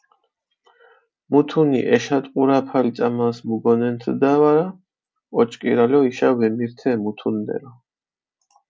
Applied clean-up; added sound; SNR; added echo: none; none; none; none.